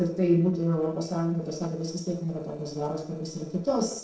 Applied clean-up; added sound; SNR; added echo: neural separator model SepFormer DNS4.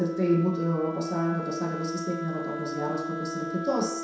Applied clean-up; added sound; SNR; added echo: none; Wind instrument, woodwind instrument; 5 dB; reverberation time 0.7 s.